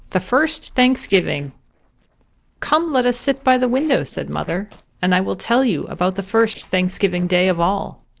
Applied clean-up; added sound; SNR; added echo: neural separator model SepFormer DNS4.